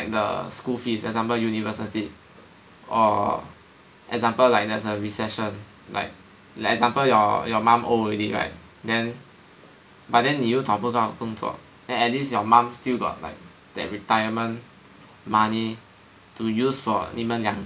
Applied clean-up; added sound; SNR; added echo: none; none; none; none.